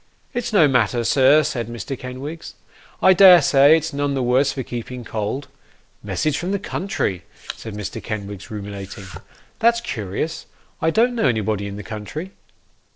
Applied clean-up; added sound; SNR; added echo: neural separator model SepFormer DNS4.